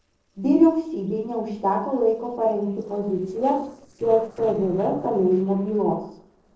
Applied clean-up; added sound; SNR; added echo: neural separator model SepFormer DNS4.